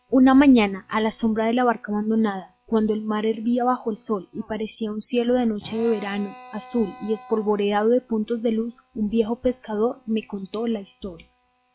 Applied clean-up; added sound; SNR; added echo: classical method log-MMSE.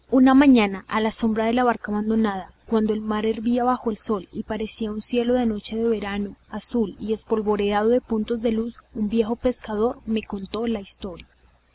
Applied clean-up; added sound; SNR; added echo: none; none; none; none.